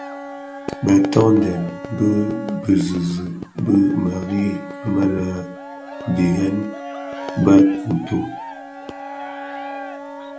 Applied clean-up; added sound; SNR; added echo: none; Bowed string instrument + Cheering; 13 dB; none.